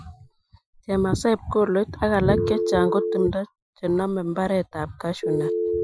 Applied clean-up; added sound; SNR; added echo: classical method Wiener filter.